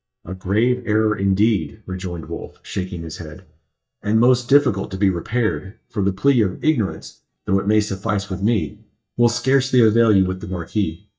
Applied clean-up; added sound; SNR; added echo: neural mask model DeepFilterNet 3.